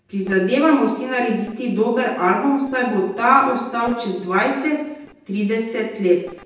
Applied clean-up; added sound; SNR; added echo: neural separator model SepFormer DNS4.